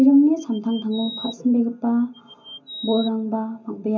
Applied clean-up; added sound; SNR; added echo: none; Bird vocalization, bird call, bird song; 15 dB; reverberation time 0.3 s.